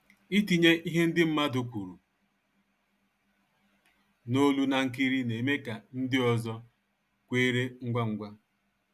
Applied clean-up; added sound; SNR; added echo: none; none; none; none.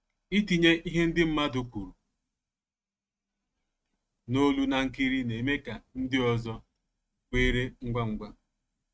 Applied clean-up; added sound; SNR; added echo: neural mask model RNNoise.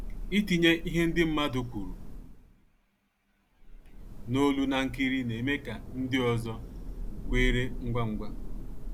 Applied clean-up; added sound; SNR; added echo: none; Thunder / Rain; 6 dB; none.